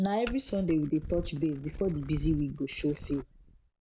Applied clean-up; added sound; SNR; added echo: none; Glass; 10 dB; none.